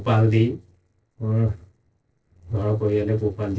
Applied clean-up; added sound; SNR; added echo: neural separator model SepFormer DNS4.